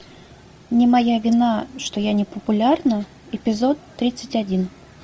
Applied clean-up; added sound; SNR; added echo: none; none; none; none.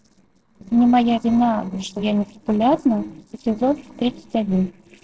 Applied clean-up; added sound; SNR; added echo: neural separator model SepFormer DNS4.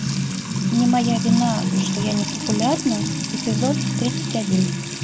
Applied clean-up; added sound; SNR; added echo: none; Trickle, dribble / Water tap, faucet / Music; -1 dB; none.